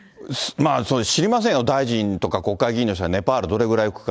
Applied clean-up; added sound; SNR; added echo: none; none; none; none.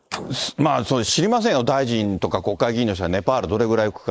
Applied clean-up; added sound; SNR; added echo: neural mask model Resemble Enhance denoiser.